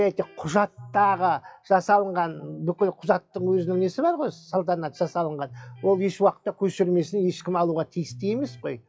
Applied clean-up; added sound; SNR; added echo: classical method WPE with log-MMSE.